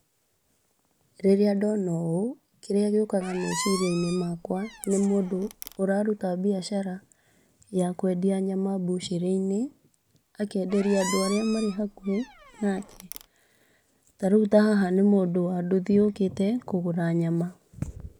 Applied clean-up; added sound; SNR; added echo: none; Squeak; 12 dB; none.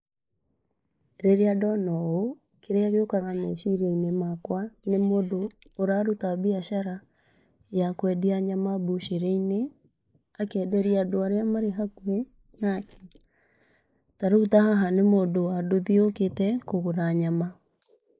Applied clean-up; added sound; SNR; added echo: neural mask model Resemble Enhance denoiser.